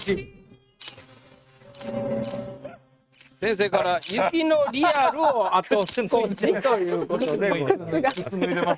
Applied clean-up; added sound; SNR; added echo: neural mask model RNNoise.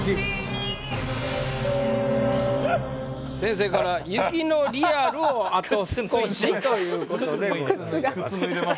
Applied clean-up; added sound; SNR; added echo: none; none; none; none.